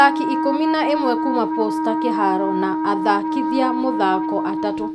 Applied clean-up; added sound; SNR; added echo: none; Wind instrument, woodwind instrument; 0 dB; none.